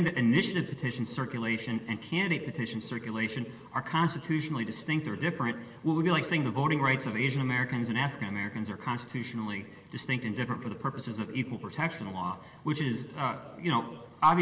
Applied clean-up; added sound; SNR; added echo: none; none; none; reverberation time 2.1 s.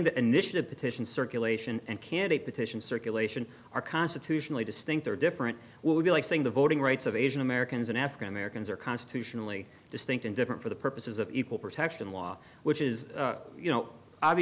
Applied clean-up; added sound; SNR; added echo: none; none; none; none.